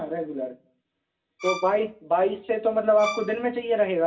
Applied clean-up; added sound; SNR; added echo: none; Bowed string instrument; 10 dB; reverberation time 0.2 s.